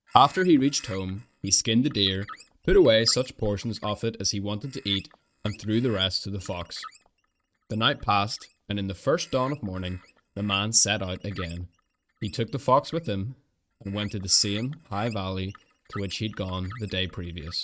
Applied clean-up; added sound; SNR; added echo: neural mask model RNNoise.